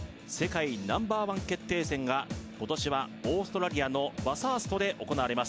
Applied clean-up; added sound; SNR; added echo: none; none; none; none.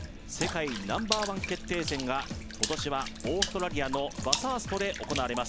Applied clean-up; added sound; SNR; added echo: none; Water / Splash, splatter; 4 dB; none.